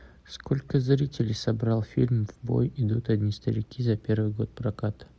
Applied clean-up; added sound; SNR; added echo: none; none; none; none.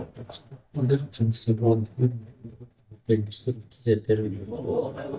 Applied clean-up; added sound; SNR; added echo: neural mask model DeepFilterNet 3.